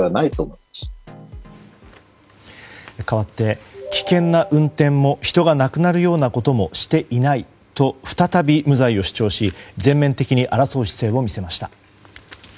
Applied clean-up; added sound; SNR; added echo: none; none; none; none.